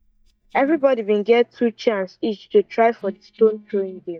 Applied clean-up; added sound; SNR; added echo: neural mask model DeepFilterNet 3.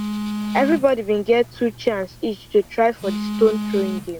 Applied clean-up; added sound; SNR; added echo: none; Telephone; 8 dB; none.